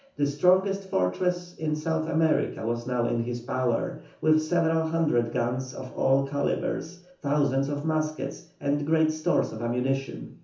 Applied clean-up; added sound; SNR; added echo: none; none; none; reverberation time 0.9 s.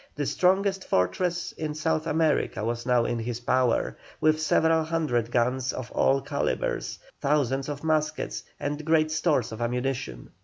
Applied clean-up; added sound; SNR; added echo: none; none; none; none.